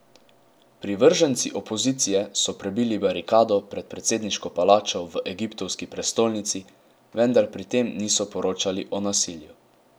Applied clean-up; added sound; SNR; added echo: none; none; none; none.